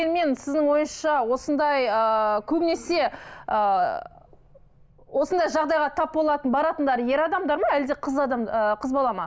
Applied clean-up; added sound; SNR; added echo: none; none; none; none.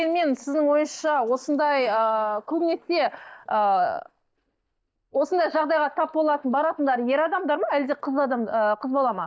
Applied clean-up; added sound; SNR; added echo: neural mask model DeepFilterNet 3.